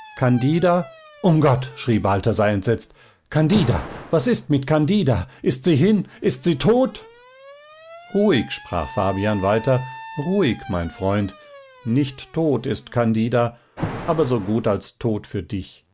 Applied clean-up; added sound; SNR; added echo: none; Alarm; 17 dB; none.